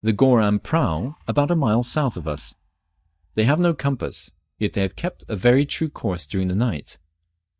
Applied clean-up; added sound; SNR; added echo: neural mask model DeepFilterNet 3.